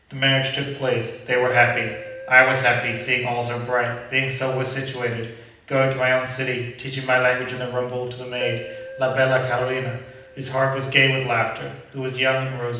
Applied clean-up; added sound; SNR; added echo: none; Keyboard (musical); 14 dB; reverberation time 0.9 s.